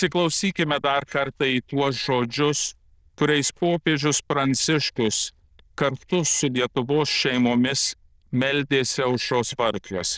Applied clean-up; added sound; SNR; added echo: neural diffusion model UNIVERSE++.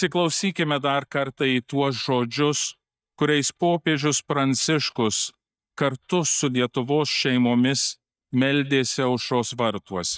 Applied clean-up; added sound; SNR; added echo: neural mask model DeepFilterNet 3.